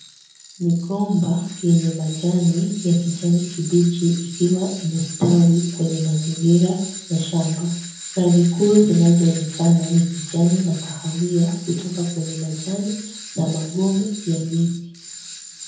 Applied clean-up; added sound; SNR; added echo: none; Tools; 15 dB; reverberation time 0.7 s.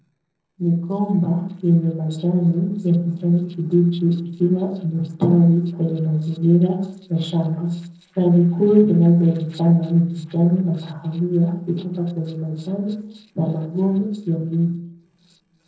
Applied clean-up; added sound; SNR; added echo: neural separator model SepFormer DNS4.